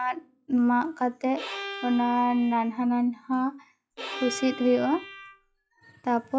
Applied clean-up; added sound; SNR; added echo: classical method log-MMSE.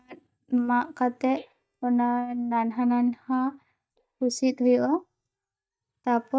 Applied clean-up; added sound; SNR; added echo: neural mask model DeepFilterNet 3.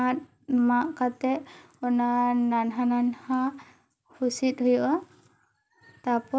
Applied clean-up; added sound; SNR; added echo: none; none; none; none.